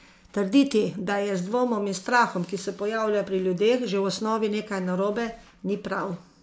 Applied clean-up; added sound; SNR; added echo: none; none; none; none.